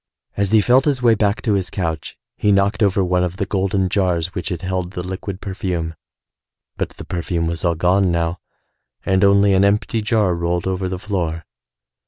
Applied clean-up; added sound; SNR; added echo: none; none; none; none.